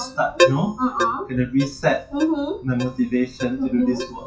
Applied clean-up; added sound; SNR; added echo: classical method WPE with log-MMSE.